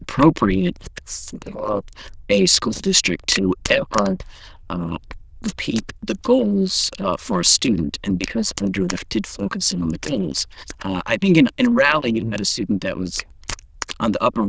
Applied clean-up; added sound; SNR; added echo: neural diffusion model UNIVERSE++.